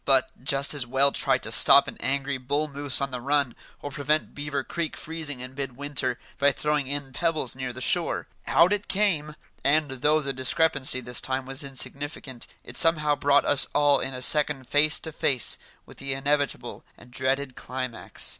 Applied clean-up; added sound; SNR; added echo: none; none; none; none.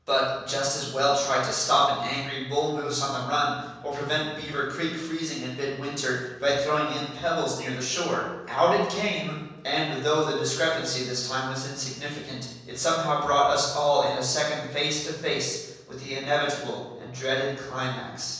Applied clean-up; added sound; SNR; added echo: none; none; none; reverberation time 1.1 s.